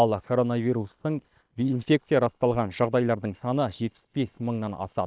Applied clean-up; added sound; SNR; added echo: neural separator model SepFormer WHAM!.